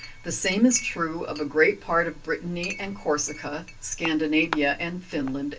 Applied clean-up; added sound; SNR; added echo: none; Chink, clink; 16 dB; reverberation time 0.2 s.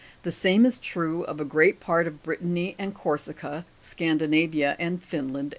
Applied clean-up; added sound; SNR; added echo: none; none; none; none.